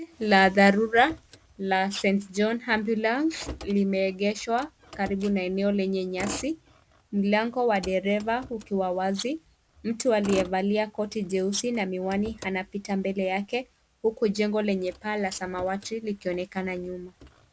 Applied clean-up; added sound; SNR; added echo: none; Motor vehicle (road); 20 dB; none.